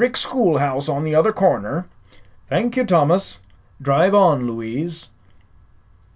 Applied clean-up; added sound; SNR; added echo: none; none; none; none.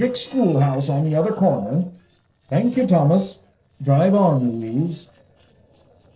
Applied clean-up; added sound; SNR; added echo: neural separator model SepFormer DNS4.